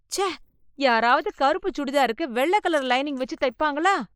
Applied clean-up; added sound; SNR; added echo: neural mask model Resemble Enhance denoiser.